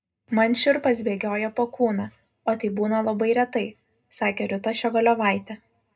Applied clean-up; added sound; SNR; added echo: none; none; none; reverberation time 0.2 s.